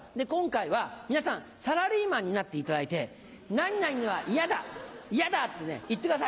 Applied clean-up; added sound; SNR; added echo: none; none; none; none.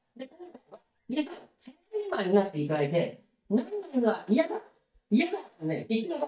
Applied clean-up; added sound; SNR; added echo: neural mask model DeepFilterNet 3.